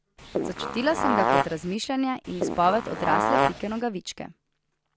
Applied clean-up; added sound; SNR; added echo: none; Fart; -2 dB; none.